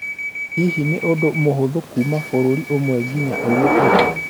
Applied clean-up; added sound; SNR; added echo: none; Subway, metro, underground / Door; 2 dB; none.